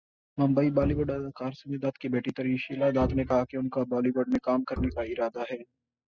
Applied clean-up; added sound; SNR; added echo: classical method spectral subtraction.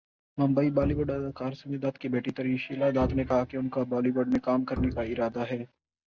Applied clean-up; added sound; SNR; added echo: none; Bowed string instrument; 10 dB; none.